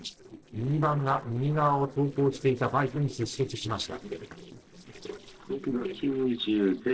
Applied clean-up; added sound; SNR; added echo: neural separator model SepFormer DNS4.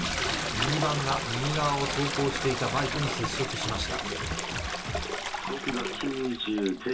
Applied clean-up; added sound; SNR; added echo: none; Toilet flush; 1 dB; reverberation time 0.2 s.